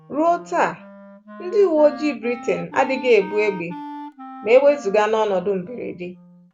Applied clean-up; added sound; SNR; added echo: none; Wind instrument, woodwind instrument; 17 dB; none.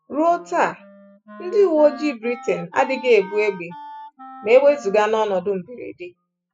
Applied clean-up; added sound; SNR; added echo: classical method spectral subtraction.